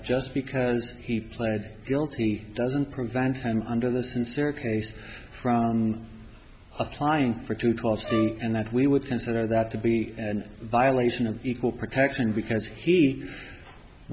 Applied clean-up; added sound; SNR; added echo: none; Brass instrument; 11 dB; none.